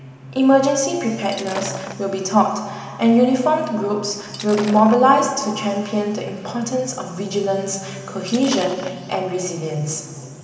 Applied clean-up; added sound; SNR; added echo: none; Shatter; 14 dB; reverberation time 2.1 s.